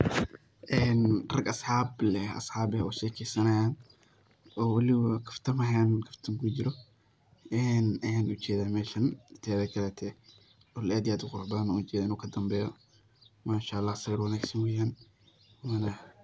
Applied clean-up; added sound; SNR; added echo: none; none; none; none.